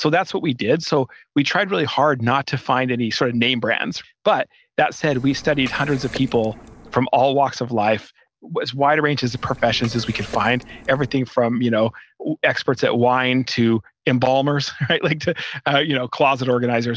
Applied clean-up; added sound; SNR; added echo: neural separator model SepFormer DNS4.